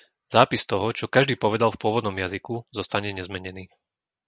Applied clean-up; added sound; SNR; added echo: none; none; none; none.